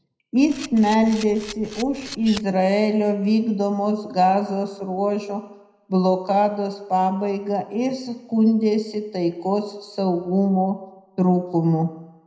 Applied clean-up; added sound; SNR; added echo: none; Camera; 16 dB; reverberation time 0.7 s.